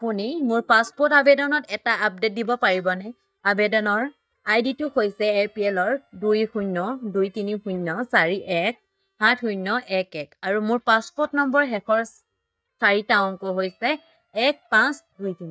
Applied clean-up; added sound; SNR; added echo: neural mask model DeepFilterNet 3.